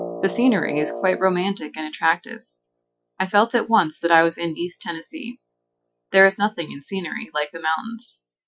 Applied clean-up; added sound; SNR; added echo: classical method Wiener filter.